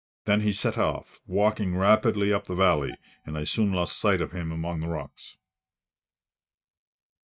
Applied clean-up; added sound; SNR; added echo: neural mask model DeepFilterNet 3.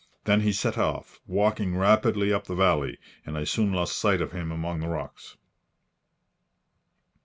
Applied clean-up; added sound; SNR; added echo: none; none; none; none.